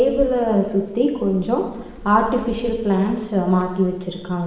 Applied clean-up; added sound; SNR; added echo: none; Rain; 18 dB; reverberation time 0.9 s.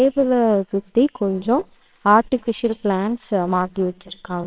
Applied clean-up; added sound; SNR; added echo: neural separator model SepFormer WHAMR!.